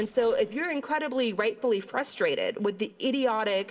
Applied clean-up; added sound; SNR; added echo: neural separator model SepFormer DNS4.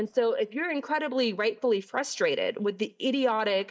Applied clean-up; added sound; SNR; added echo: neural mask model DeepFilterNet 3.